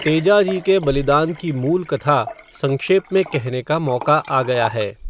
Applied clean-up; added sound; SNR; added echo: none; Liquid; 15 dB; none.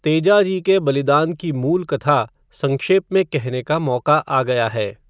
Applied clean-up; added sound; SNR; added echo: none; none; none; none.